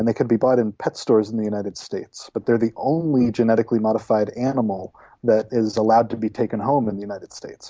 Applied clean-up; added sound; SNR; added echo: none; none; none; none.